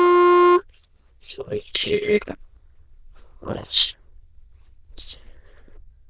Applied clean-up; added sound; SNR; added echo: neural diffusion model UNIVERSE++.